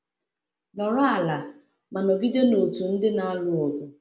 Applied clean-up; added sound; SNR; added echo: none; none; none; none.